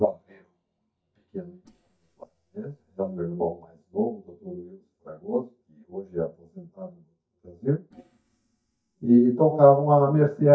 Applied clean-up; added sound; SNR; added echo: neural mask model DeepFilterNet 3.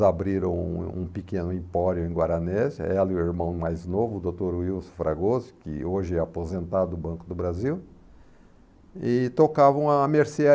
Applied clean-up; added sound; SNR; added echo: none; none; none; none.